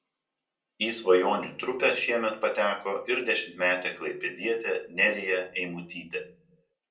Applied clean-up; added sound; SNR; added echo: none; none; none; reverberation time 0.2 s.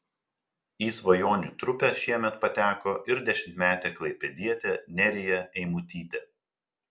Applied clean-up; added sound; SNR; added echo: none; none; none; none.